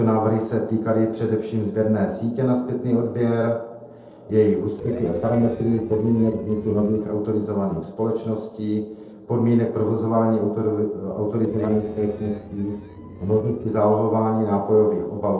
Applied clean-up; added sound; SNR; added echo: neural separator model SepFormer DNS4.